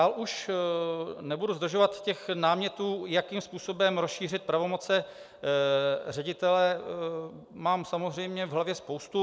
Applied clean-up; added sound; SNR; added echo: none; none; none; none.